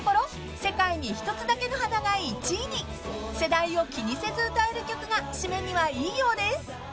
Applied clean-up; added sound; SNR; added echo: none; none; none; none.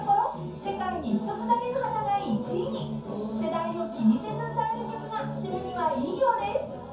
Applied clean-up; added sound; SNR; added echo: none; none; none; reverberation time 0.6 s.